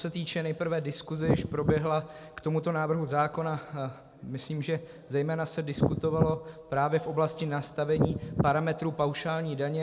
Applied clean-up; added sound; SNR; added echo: none; Wind; 0 dB; none.